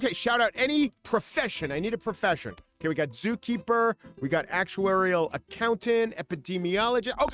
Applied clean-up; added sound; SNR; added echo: neural mask model RNNoise.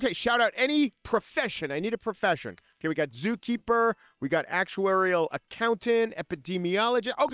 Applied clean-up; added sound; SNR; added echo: neural separator model SepFormer WHAM!.